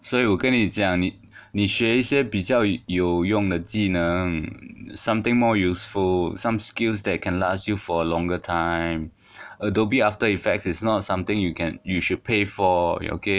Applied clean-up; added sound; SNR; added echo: none; none; none; none.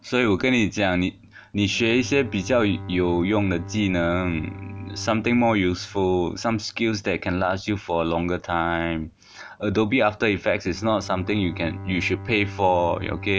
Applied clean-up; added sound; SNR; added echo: none; Bowed string instrument; 15 dB; none.